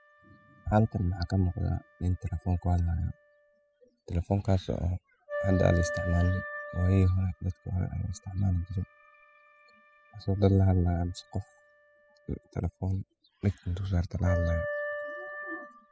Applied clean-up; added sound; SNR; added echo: classical method spectral subtraction.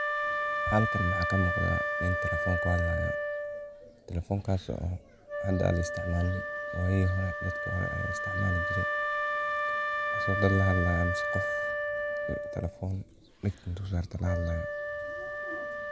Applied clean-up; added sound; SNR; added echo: none; Wind instrument, woodwind instrument; 1 dB; none.